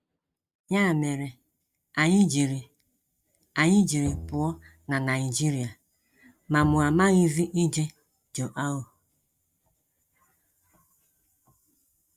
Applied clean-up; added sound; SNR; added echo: neural mask model DeepFilterNet 3.